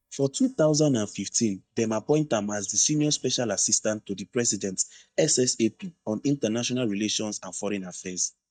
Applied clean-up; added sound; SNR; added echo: neural mask model DeepFilterNet 3.